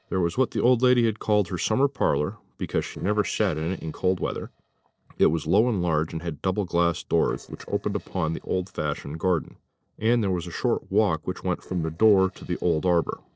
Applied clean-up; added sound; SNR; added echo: neural separator model SepFormer DNS4.